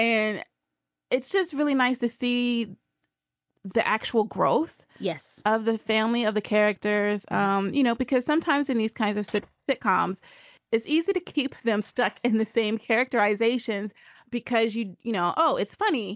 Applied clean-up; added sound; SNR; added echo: neural mask model DeepFilterNet 3.